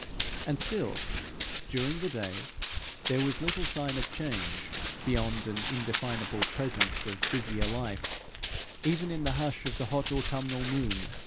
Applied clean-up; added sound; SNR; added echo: none; Run; -1 dB; none.